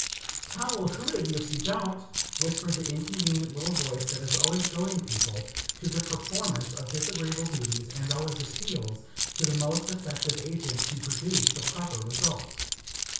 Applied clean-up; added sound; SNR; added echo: none; Keys jangling; 0 dB; reverberation time 0.6 s.